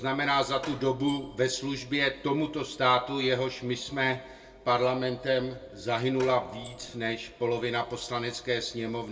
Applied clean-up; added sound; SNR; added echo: none; Door; 16 dB; reverberation time 0.2 s.